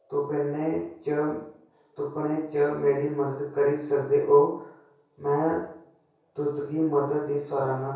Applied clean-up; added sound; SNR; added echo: none; none; none; reverberation time 0.6 s.